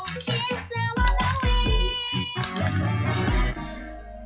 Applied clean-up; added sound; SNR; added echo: classical method log-MMSE.